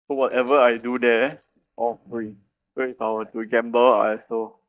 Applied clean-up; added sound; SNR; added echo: neural mask model DeepFilterNet 3.